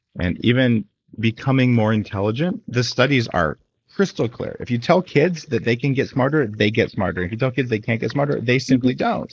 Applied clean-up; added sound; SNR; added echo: neural mask model Resemble Enhance denoiser.